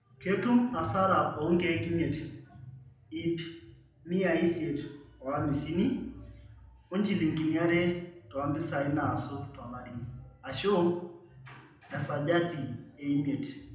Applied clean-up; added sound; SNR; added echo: none; none; none; reverberation time 0.7 s.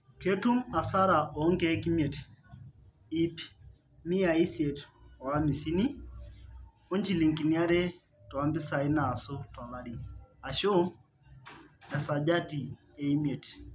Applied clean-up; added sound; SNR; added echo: none; none; none; none.